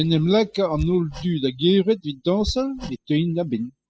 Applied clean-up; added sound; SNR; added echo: classical method spectral subtraction.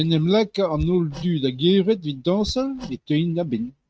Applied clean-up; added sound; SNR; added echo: neural mask model RNNoise.